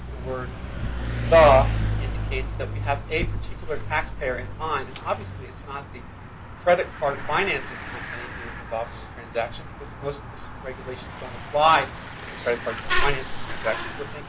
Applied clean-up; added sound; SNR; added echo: none; Mechanisms / Bicycle; 3 dB; none.